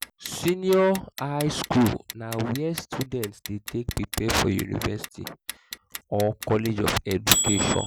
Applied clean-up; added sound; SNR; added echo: none; Clock; 8 dB; none.